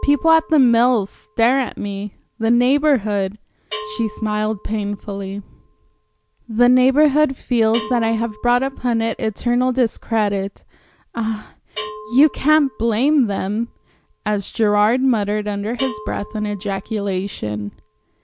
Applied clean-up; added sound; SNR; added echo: none; Bell; 19 dB; none.